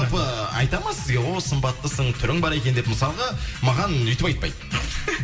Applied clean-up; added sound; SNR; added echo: none; none; none; reverberation time 0.9 s.